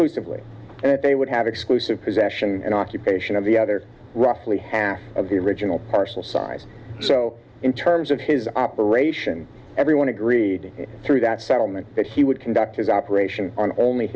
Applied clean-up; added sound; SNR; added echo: none; none; none; none.